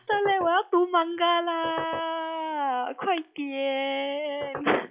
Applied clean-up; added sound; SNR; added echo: classical method log-MMSE.